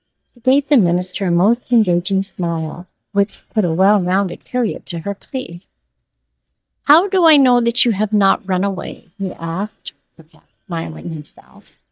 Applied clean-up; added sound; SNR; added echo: neural mask model DeepFilterNet 3.